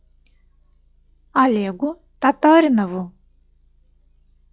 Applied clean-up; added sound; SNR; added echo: classical method log-MMSE.